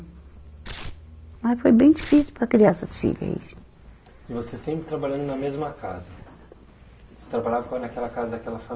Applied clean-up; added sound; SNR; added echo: none; Tearing; 12 dB; none.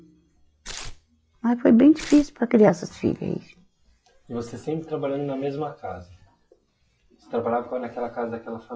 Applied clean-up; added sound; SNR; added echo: classical method log-MMSE.